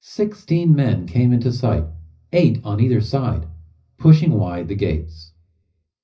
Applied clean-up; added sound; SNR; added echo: none; none; none; reverberation time 0.4 s.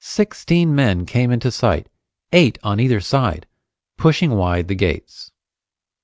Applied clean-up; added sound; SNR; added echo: none; none; none; none.